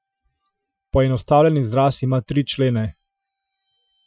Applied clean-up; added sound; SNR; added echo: classical method Wiener filter.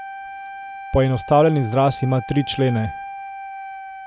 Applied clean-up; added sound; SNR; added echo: none; Wind instrument, woodwind instrument; 12 dB; none.